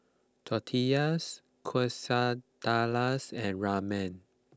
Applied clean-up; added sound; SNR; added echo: none; none; none; none.